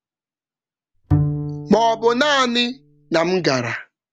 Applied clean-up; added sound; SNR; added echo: none; Bowed string instrument; 5 dB; none.